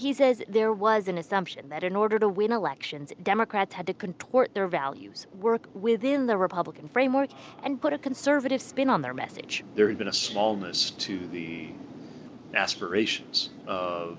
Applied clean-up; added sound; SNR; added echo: none; none; none; none.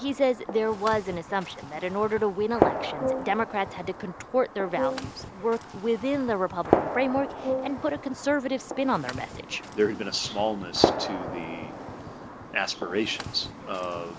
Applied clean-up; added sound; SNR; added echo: none; Gunshot, gunfire + Brass instrument; 4 dB; none.